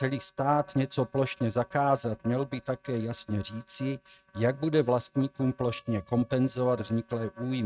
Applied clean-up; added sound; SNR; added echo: neural mask model RNNoise.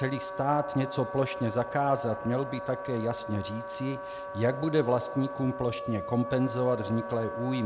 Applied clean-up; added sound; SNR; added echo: none; Wind instrument, woodwind instrument; 9 dB; none.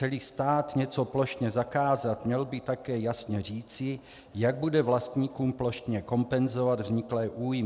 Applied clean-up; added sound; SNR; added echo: none; none; none; none.